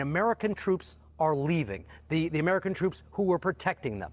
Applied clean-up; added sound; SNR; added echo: none; none; none; none.